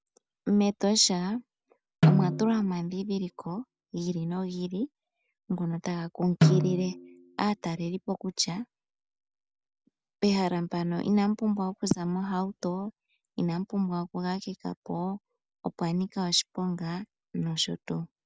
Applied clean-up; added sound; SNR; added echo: none; Snare drum; -1 dB; none.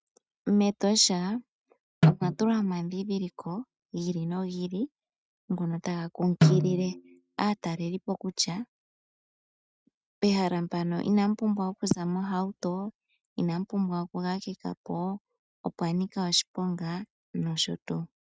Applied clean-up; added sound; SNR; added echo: neural mask model RNNoise.